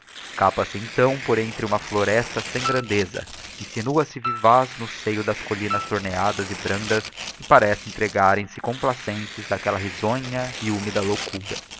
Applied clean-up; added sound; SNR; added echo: none; Tearing + Piano; 10 dB; none.